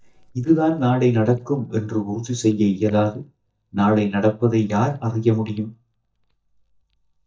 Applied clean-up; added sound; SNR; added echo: neural mask model DeepFilterNet 3.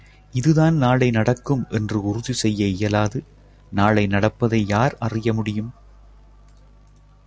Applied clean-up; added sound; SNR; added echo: none; none; none; none.